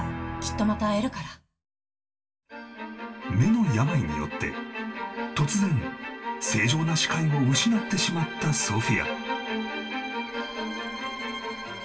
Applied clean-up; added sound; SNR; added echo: none; none; none; reverberation time 0.2 s.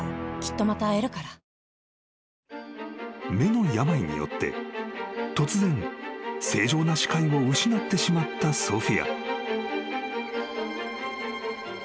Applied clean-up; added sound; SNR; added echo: none; none; none; none.